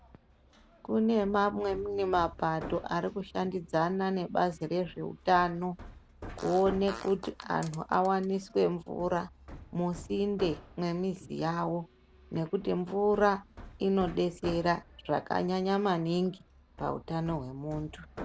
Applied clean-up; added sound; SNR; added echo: none; Fart + Hammer; 17 dB; none.